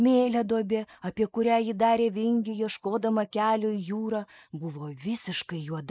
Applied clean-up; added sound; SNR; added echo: neural mask model Resemble Enhance denoiser.